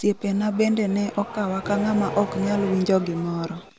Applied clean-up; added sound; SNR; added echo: none; Accelerating, revving, vroom; 11 dB; none.